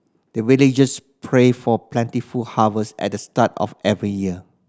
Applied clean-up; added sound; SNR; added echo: none; none; none; none.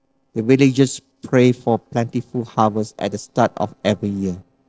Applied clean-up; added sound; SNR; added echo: neural separator model SepFormer DNS4.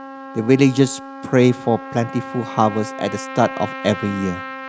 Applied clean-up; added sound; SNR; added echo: none; Trumpet; 12 dB; none.